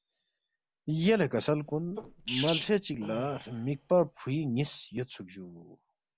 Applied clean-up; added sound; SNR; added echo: none; Sneeze; 10 dB; none.